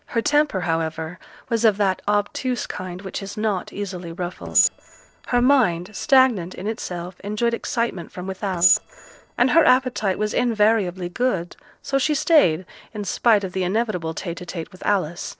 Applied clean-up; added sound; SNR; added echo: neural separator model SepFormer DNS4.